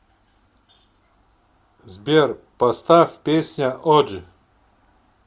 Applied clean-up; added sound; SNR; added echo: none; none; none; none.